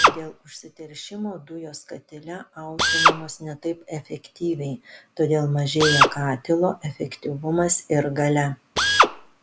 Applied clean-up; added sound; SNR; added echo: none; Drill; -1 dB; none.